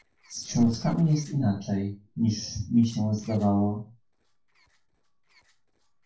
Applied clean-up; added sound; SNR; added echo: neural separator model SepFormer DNS4.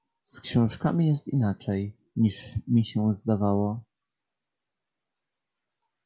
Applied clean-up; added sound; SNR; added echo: none; none; none; none.